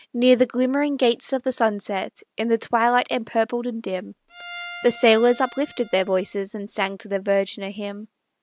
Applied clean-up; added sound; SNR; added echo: none; Bowed string instrument; 18 dB; none.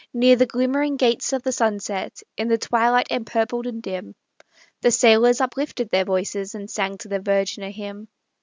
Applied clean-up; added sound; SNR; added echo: none; none; none; none.